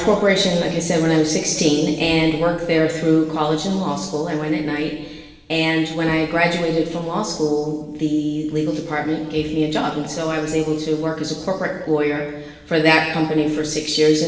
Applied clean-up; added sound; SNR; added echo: none; none; none; reverberation time 1.2 s.